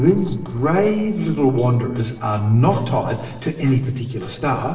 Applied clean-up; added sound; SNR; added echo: neural separator model SepFormer DNS4.